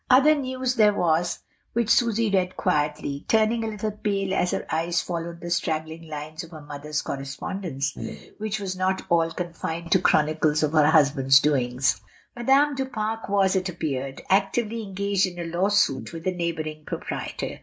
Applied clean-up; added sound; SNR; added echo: neural mask model Resemble Enhance denoiser.